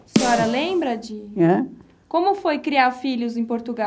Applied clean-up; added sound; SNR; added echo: none; Snare drum; 6 dB; none.